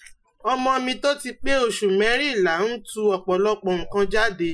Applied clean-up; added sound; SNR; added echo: classical method Wiener filter.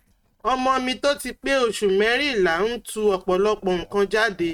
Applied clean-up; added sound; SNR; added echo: neural mask model RNNoise.